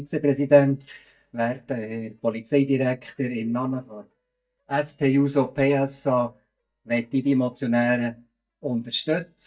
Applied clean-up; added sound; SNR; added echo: neural mask model DeepFilterNet 3.